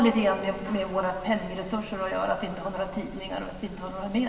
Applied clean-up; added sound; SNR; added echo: none; none; none; reverberation time 1.9 s.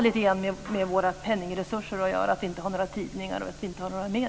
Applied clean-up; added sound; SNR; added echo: none; none; none; none.